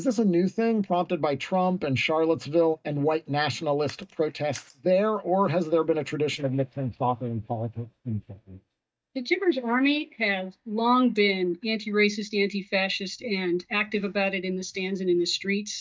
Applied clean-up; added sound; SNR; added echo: neural mask model DeepFilterNet 3.